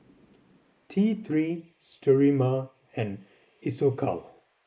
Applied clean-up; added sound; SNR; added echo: neural mask model Resemble Enhance denoiser.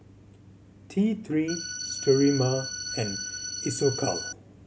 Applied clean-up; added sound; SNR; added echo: none; Organ; 6 dB; none.